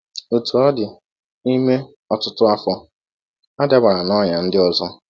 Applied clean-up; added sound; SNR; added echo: none; none; none; none.